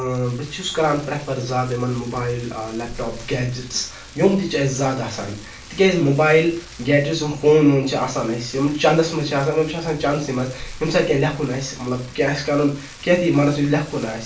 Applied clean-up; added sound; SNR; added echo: none; Rain; 19 dB; reverberation time 0.3 s.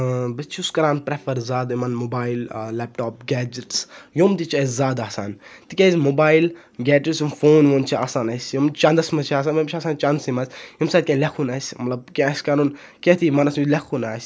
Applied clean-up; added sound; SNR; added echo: none; none; none; none.